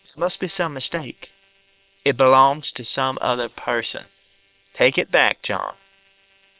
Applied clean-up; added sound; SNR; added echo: neural separator model SepFormer WHAM!.